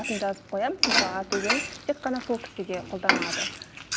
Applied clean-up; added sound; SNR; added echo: none; Frying (food); -2 dB; none.